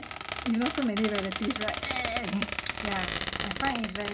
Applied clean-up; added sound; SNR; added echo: none; Squeak; 3 dB; none.